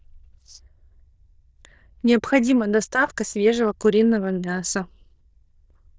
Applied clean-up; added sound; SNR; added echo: neural diffusion model UNIVERSE++.